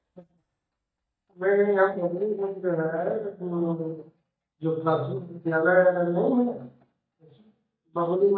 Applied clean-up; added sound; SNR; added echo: neural mask model DeepFilterNet 3.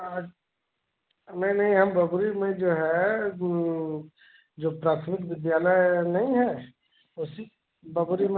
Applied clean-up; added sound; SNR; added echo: none; none; none; none.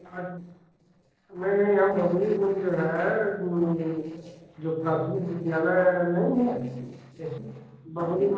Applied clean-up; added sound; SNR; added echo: neural separator model SepFormer DNS4.